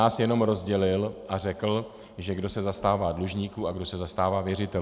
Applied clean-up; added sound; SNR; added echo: none; none; none; none.